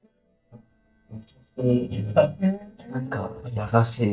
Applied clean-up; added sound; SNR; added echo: neural mask model DeepFilterNet 3.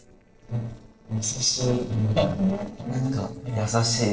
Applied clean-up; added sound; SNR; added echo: neural separator model SepFormer DNS4.